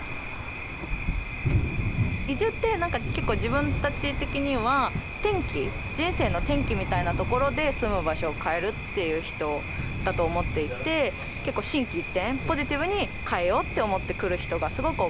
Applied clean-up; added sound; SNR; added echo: none; Thunder; 2 dB; none.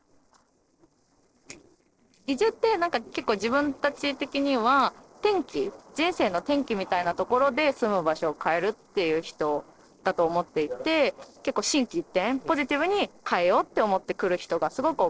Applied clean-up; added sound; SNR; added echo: neural separator model SepFormer DNS4.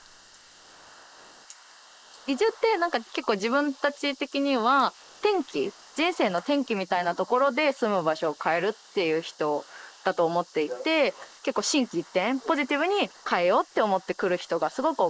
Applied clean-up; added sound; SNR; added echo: neural mask model Resemble Enhance denoiser.